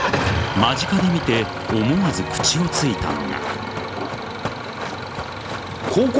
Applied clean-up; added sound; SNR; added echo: none; Run + Idling / Engine starting; 3 dB; none.